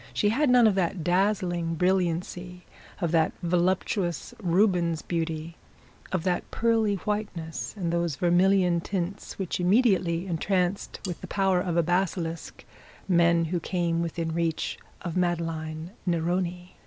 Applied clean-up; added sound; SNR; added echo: none; Cutlery, silverware; 19 dB; none.